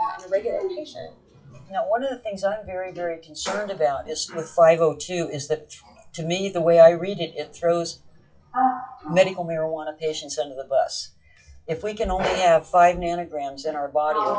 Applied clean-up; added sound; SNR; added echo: classical method WPE with log-MMSE.